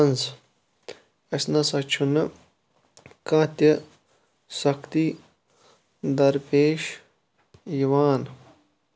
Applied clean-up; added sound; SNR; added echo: none; none; none; none.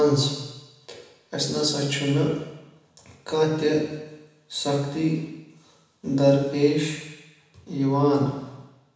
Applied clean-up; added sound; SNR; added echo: none; none; none; reverberation time 1.1 s.